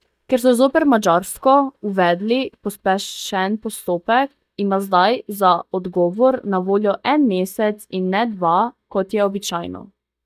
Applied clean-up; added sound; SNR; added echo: neural mask model DeepFilterNet 3.